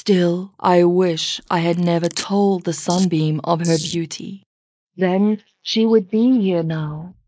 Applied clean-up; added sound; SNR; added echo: neural mask model Resemble Enhance denoiser.